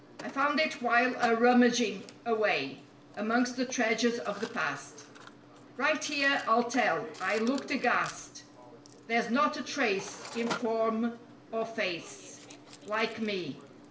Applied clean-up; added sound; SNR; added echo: none; Mechanisms; 17 dB; reverberation time 0.5 s.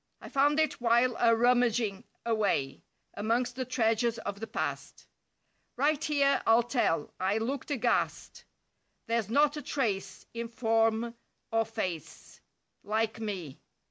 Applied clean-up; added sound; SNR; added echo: none; none; none; none.